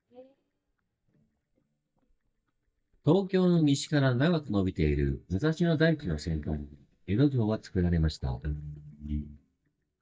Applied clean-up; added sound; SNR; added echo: neural mask model DeepFilterNet 3.